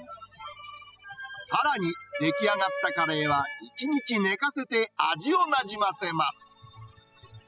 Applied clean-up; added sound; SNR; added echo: classical method spectral subtraction.